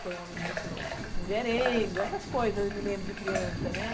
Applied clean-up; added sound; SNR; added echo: none; Walk, footsteps + Water tap, faucet / Water; 3 dB; none.